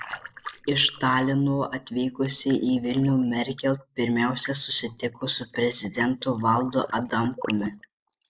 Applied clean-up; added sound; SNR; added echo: neural mask model Resemble Enhance denoiser.